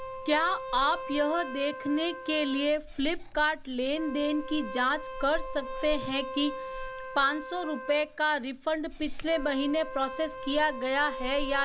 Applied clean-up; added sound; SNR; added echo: none; Wind instrument, woodwind instrument + Meow / Purr; 8 dB; none.